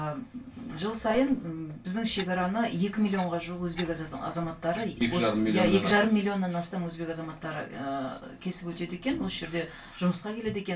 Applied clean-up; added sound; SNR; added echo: none; Clock; 17 dB; reverberation time 0.2 s.